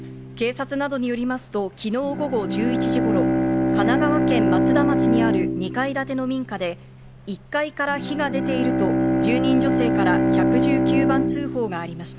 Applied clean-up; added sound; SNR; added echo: none; Bowed string instrument; -4 dB; none.